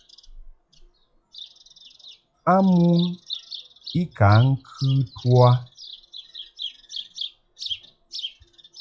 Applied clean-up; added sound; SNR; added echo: classical method log-MMSE.